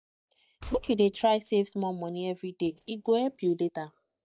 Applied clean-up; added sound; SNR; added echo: neural mask model DeepFilterNet 3.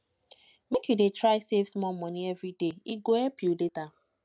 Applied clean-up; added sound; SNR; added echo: none; none; none; none.